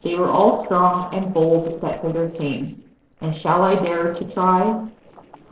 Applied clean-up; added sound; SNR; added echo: neural separator model SepFormer DNS4.